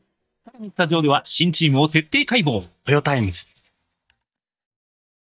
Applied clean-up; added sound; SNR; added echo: neural mask model DeepFilterNet 3.